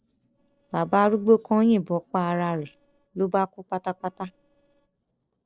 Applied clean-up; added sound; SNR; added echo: neural separator model SepFormer DNS4.